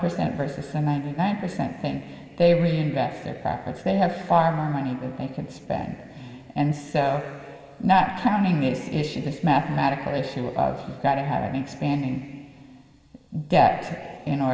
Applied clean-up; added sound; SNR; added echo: none; none; none; reverberation time 2.6 s.